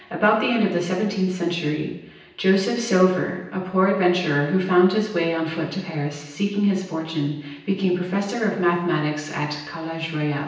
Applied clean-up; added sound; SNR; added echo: none; none; none; reverberation time 0.9 s.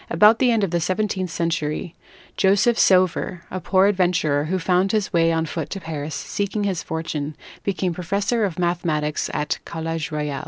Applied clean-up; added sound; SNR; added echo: none; none; none; none.